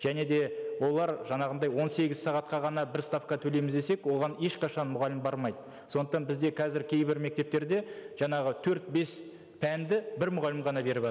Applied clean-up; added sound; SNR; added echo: none; none; none; none.